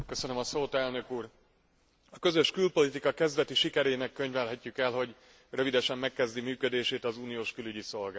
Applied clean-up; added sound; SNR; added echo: none; none; none; none.